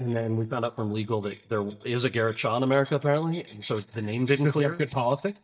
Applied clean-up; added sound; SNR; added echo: neural mask model DeepFilterNet 3.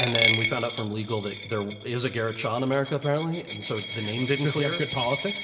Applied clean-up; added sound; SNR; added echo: none; Coin (dropping); 4 dB; reverberation time 2.5 s.